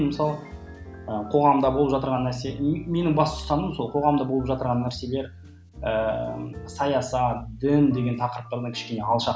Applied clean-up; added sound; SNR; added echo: none; none; none; none.